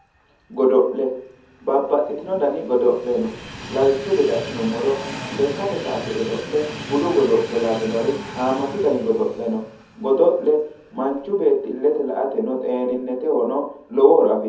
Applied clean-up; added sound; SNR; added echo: none; Train; 15 dB; reverberation time 0.7 s.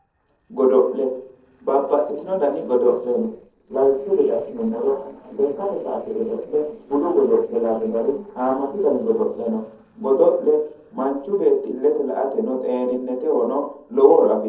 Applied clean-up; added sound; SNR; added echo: neural separator model SepFormer DNS4.